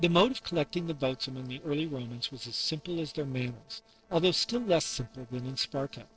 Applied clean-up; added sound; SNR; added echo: neural separator model SepFormer DNS4.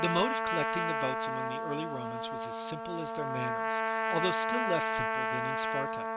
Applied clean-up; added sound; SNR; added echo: none; Trumpet; -4 dB; none.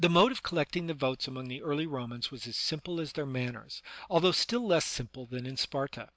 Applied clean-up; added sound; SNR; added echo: none; none; none; none.